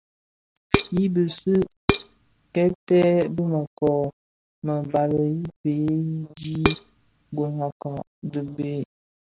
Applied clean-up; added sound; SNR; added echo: none; Dishes, pots, and pans; 3 dB; none.